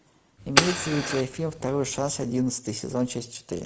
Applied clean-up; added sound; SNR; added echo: none; Fire; 0 dB; none.